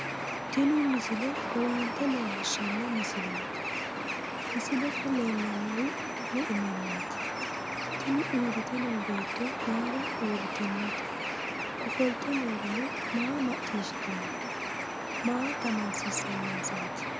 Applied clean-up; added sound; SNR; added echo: none; Bird; 1 dB; none.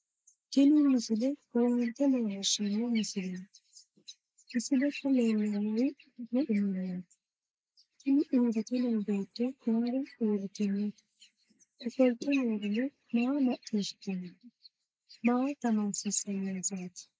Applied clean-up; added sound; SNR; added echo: neural mask model Resemble Enhance denoiser.